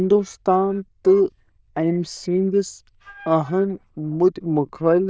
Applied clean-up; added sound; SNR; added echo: neural diffusion model UNIVERSE++.